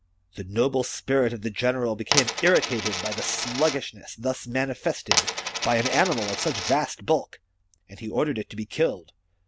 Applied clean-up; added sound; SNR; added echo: none; Coin (dropping); 2 dB; none.